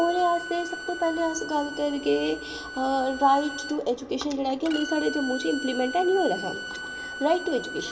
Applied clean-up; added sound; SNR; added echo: none; Bowed string instrument; 10 dB; reverberation time 2.1 s.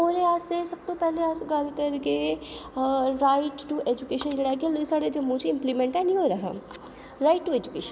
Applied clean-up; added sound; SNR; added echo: none; none; none; none.